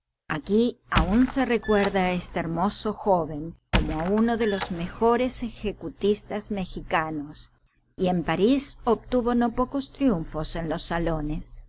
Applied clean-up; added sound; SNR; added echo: none; Squeak; 6 dB; none.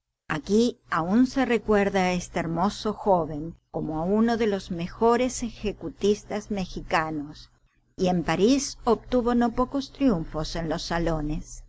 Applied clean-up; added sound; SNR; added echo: none; none; none; none.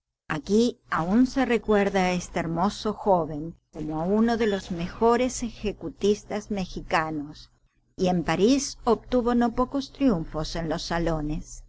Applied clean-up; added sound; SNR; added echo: neural separator model SepFormer DNS4.